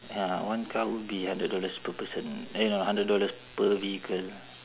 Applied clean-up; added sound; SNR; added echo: none; none; none; none.